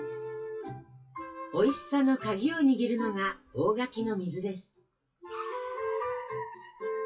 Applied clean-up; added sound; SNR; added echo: classical method WPE with log-MMSE.